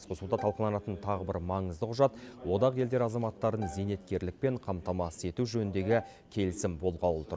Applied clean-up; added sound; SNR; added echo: none; Bowed string instrument; 17 dB; none.